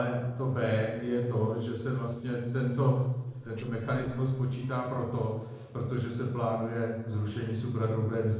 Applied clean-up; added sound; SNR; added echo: neural separator model SepFormer DNS4.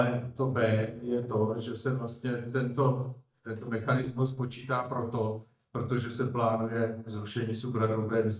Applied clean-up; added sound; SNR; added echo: neural mask model DeepFilterNet 3.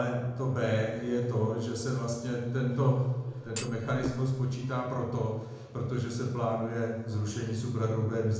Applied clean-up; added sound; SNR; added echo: none; Thump, thud; 12 dB; reverberation time 0.9 s.